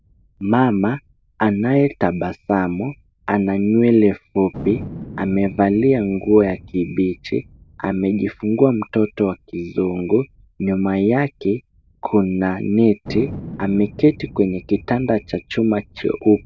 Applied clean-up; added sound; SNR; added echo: none; Thunder; 19 dB; none.